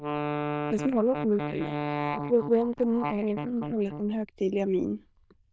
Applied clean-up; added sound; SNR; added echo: neural diffusion model UNIVERSE++.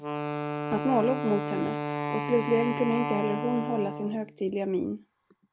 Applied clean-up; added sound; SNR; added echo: none; Wind instrument, woodwind instrument; 4 dB; none.